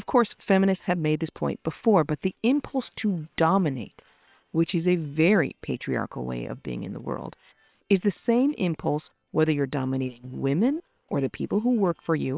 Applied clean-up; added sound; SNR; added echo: neural separator model SepFormer WHAM!.